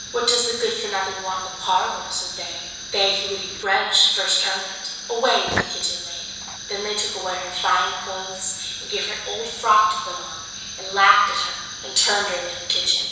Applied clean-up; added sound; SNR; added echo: none; Fire; 11 dB; reverberation time 1.1 s.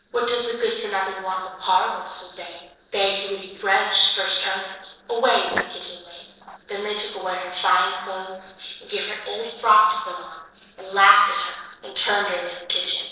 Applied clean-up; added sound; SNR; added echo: neural separator model SepFormer DNS4.